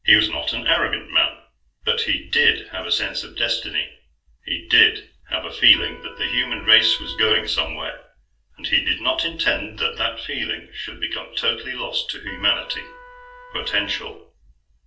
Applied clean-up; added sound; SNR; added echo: none; Trumpet; 20 dB; reverberation time 0.3 s.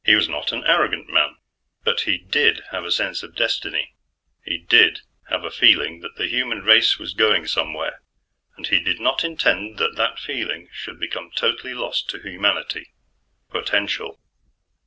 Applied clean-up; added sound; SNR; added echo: none; none; none; none.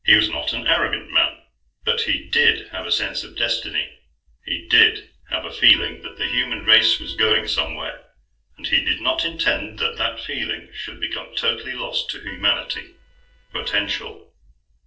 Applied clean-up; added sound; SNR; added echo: neural separator model SepFormer DNS4.